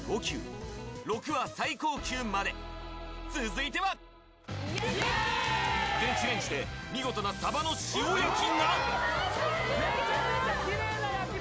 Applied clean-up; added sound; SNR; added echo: none; none; none; none.